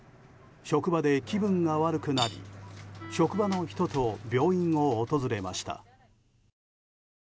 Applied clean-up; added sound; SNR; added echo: none; Cutlery, silverware / Dishes, pots, and pans; 13 dB; none.